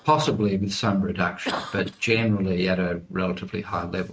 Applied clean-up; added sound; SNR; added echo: neural mask model RNNoise.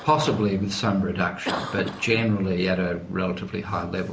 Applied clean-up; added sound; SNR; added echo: none; Cough; 13 dB; none.